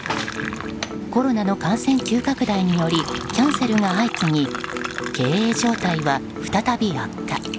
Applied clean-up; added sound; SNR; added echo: none; Fill (with liquid); 11 dB; none.